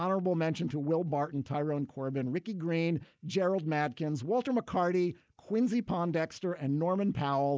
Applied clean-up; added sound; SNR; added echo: neural mask model Resemble Enhance denoiser.